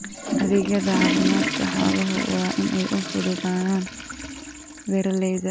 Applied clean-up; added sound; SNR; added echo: none; Toilet flush / Water; 4 dB; none.